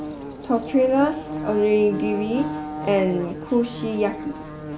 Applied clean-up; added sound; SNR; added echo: none; Buzz / Bird; 9 dB; none.